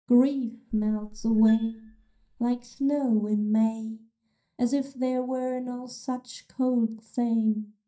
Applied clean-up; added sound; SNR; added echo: neural mask model DeepFilterNet 3.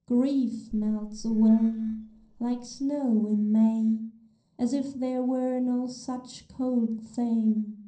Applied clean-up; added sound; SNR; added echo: neural separator model SepFormer DNS4.